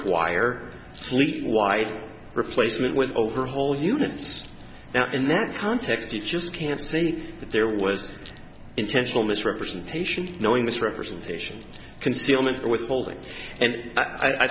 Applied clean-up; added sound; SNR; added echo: none; Wind chime; 7 dB; none.